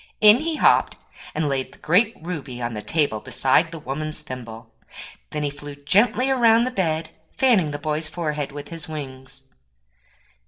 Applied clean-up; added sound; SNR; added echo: none; none; none; reverberation time 0.3 s.